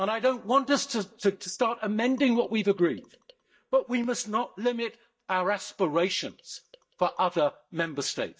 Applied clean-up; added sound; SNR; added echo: neural mask model DeepFilterNet 3.